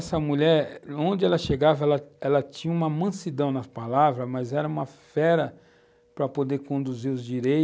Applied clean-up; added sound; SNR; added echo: none; none; none; none.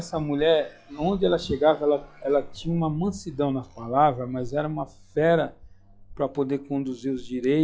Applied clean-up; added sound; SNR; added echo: classical method log-MMSE.